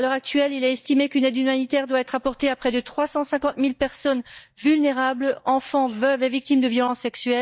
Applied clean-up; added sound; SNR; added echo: neural mask model DeepFilterNet 3.